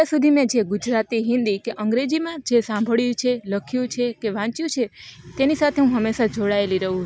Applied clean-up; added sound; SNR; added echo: none; none; none; none.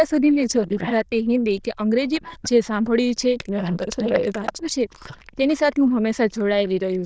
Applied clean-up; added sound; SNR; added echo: neural diffusion model UNIVERSE++.